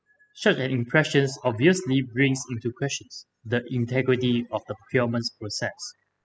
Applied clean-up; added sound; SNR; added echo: classical method spectral subtraction.